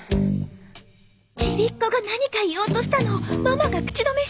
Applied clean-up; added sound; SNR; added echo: none; none; none; none.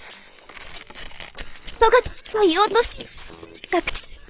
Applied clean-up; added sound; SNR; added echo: neural separator model SepFormer WHAM!.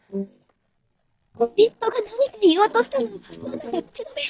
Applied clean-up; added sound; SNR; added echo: neural mask model DeepFilterNet 3.